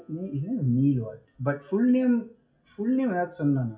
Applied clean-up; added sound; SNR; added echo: classical method WPE with log-MMSE.